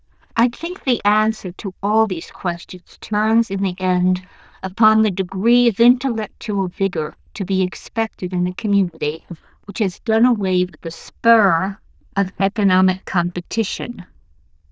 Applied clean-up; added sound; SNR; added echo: neural diffusion model UNIVERSE++.